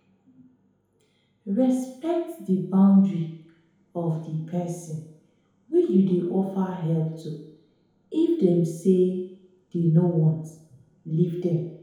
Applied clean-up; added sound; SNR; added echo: none; none; none; reverberation time 0.9 s.